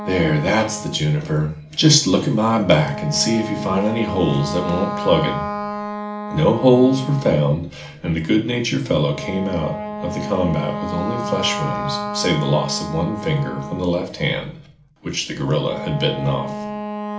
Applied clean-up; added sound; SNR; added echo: none; Wind instrument, woodwind instrument; 9 dB; reverberation time 0.4 s.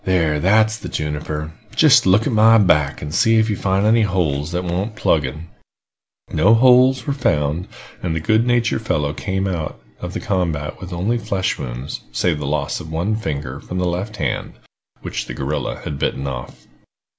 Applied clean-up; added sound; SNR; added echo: none; none; none; none.